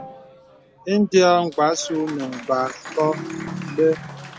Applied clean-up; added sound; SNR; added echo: none; Applause; 18 dB; none.